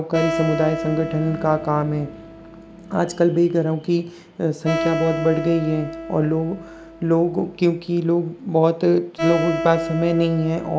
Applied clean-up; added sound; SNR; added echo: none; Acoustic guitar; 8 dB; none.